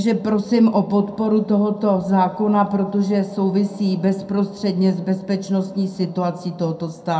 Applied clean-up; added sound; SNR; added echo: none; none; none; reverberation time 0.2 s.